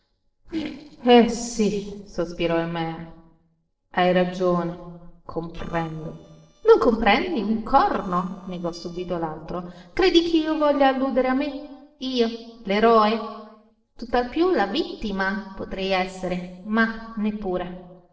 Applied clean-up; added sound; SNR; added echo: neural separator model SepFormer DNS4.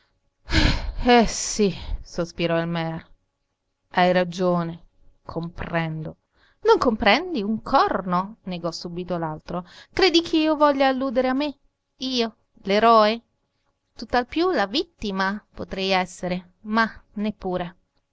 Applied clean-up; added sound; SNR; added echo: none; none; none; none.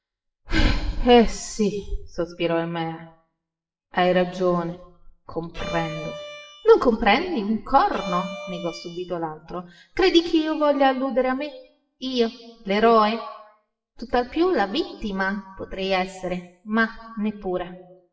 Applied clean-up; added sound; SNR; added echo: classical method WPE with log-MMSE.